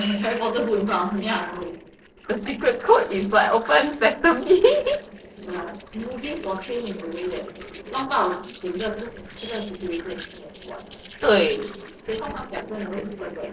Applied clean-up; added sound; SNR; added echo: neural separator model SepFormer DNS4.